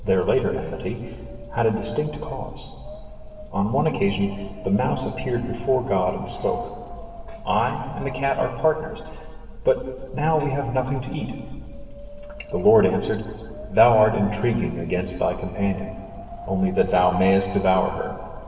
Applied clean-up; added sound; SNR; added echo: none; Wind; 17 dB; reverberation time 1.9 s.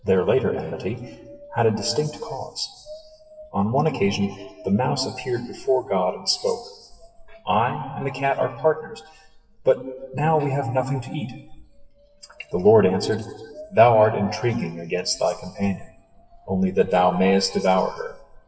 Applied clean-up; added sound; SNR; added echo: classical method WPE with log-MMSE.